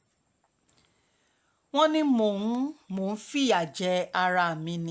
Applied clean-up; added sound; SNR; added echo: none; none; none; none.